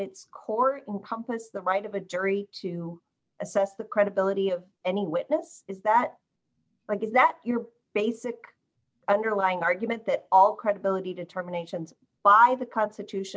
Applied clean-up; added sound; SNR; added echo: none; none; none; none.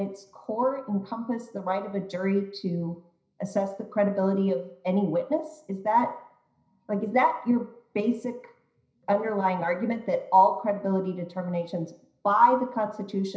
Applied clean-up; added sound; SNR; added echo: none; none; none; reverberation time 0.5 s.